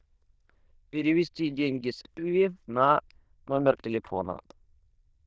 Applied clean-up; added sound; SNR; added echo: neural diffusion model UNIVERSE++.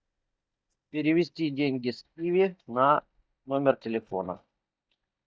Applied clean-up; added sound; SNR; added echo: neural mask model DeepFilterNet 3.